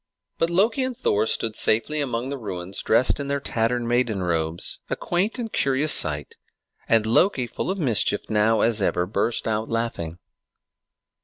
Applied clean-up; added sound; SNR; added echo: none; none; none; none.